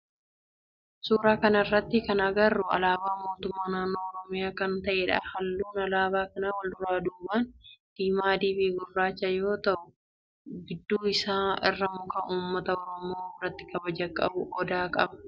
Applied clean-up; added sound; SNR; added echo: none; none; none; none.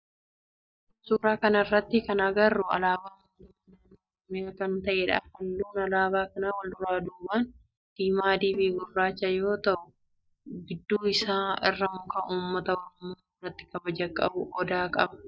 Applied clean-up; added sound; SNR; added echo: neural mask model DeepFilterNet 3.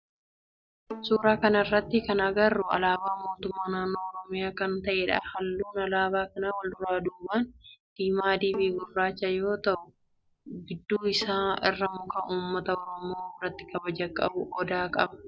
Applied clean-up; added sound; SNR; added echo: none; Bowed string instrument; 18 dB; none.